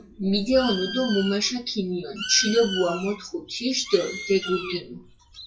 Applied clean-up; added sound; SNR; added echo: classical method WPE with log-MMSE.